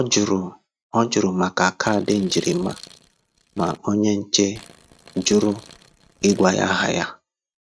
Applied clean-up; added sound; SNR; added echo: neural mask model RNNoise.